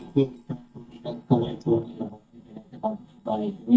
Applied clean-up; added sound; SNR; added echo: neural mask model DeepFilterNet 3.